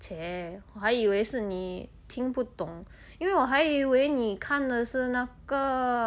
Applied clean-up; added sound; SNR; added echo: none; none; none; none.